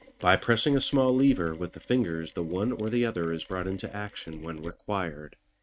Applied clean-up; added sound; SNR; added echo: neural mask model RNNoise.